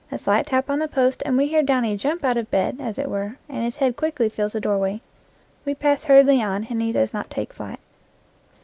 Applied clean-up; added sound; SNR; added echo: none; none; none; none.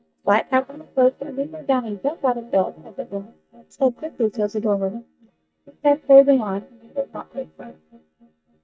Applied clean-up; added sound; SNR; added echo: neural mask model DeepFilterNet 3.